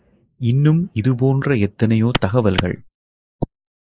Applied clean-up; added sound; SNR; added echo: neural mask model Resemble Enhance denoiser.